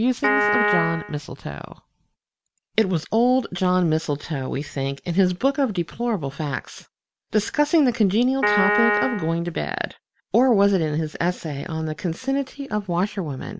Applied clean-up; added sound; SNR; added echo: none; Piano; -2 dB; none.